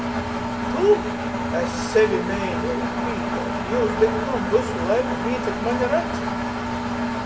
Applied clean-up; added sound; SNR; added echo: none; Engine; 1 dB; reverberation time 0.6 s.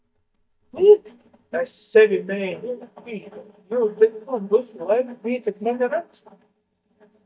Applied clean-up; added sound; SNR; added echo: neural mask model DeepFilterNet 3.